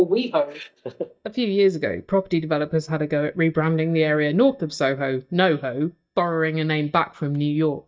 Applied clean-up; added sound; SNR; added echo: neural mask model DeepFilterNet 3.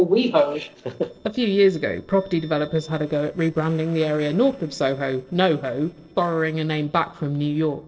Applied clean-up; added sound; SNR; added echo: neural separator model SepFormer DNS4.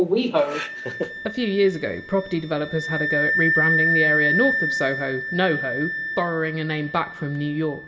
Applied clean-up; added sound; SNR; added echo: none; Wind instrument, woodwind instrument; 2 dB; reverberation time 2.8 s.